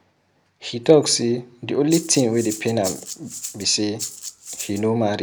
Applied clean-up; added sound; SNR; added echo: none; Rattle (instrument); 12 dB; none.